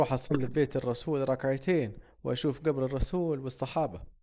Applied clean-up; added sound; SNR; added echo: neural mask model Resemble Enhance denoiser.